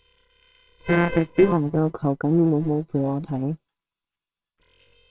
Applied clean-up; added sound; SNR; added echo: neural separator model SepFormer WHAMR!.